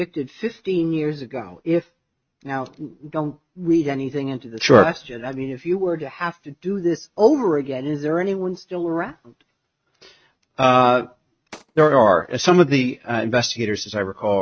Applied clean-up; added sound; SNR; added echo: neural mask model RNNoise.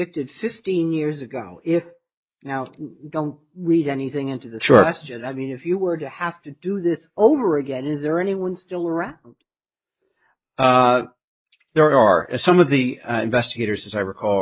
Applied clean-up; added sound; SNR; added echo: neural mask model Resemble Enhance denoiser.